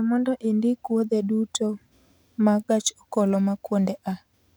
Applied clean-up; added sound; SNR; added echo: none; none; none; none.